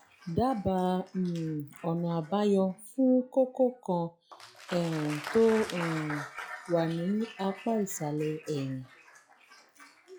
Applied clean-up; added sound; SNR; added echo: classical method log-MMSE.